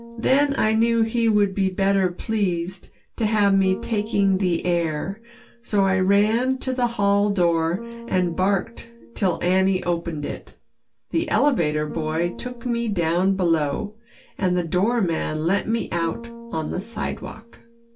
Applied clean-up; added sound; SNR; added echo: none; Bass guitar; 20 dB; reverberation time 0.2 s.